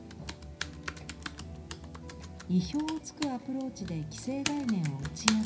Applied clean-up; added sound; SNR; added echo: none; Computer keyboard; 7 dB; reverberation time 0.4 s.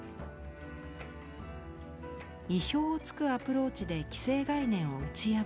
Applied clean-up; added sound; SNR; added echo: none; none; none; none.